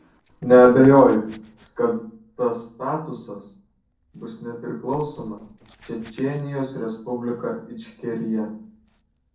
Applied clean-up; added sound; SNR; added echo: neural separator model SepFormer DNS4.